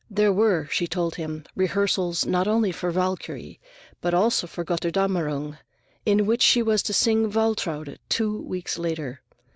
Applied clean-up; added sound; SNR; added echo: none; none; none; none.